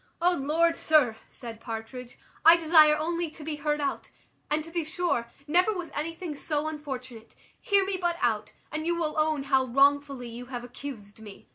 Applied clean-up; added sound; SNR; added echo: none; none; none; none.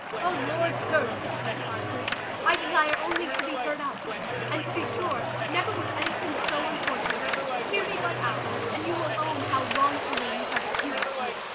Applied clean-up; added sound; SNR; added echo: none; Clapping + Waves, surf; -2 dB; none.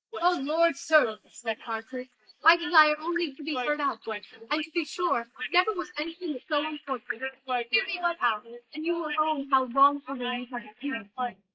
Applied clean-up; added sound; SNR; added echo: neural mask model Resemble Enhance denoiser.